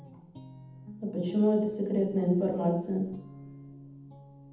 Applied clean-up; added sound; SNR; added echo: none; Guitar; 18 dB; reverberation time 0.8 s.